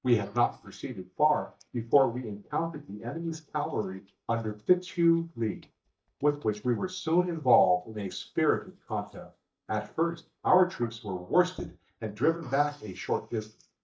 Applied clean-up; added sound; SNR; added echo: neural mask model DeepFilterNet 3.